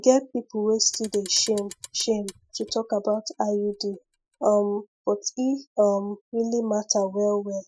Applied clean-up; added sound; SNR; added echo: classical method spectral subtraction.